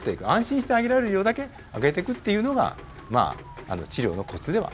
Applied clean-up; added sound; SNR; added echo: none; Rain; 17 dB; none.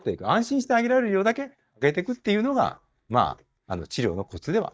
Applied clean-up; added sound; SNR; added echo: neural mask model DeepFilterNet 3.